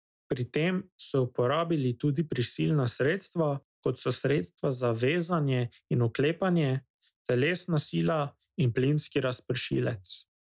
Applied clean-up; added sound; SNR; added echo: none; none; none; none.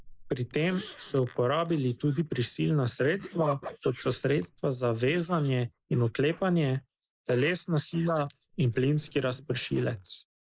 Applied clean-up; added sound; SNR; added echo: neural mask model Resemble Enhance denoiser.